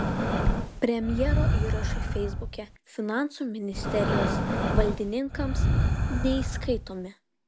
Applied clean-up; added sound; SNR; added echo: none; Breathing; -4 dB; none.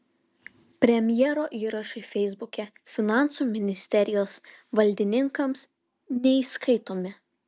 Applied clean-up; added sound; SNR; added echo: none; none; none; none.